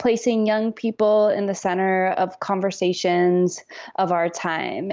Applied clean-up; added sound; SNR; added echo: none; none; none; none.